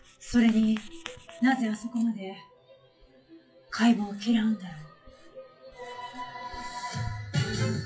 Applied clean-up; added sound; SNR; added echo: classical method WPE with log-MMSE.